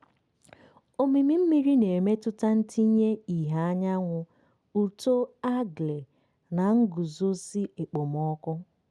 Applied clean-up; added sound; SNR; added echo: none; none; none; none.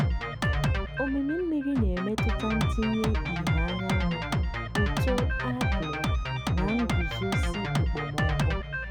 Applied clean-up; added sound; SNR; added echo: none; Drum kit; -5 dB; none.